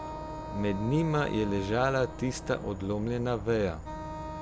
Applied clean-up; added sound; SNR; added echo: none; Insect / Frog + Wind instrument, woodwind instrument; 9 dB; none.